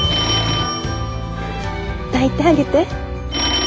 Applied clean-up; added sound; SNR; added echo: none; Telephone; 5 dB; none.